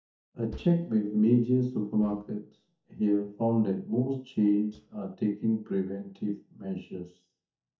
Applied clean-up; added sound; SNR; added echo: neural mask model DeepFilterNet 3.